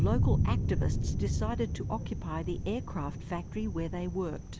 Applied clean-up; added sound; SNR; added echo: none; Thunder; -4 dB; none.